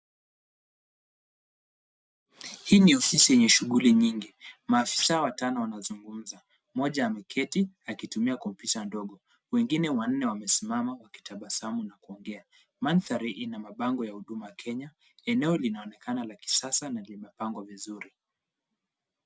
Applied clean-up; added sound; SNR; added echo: none; none; none; none.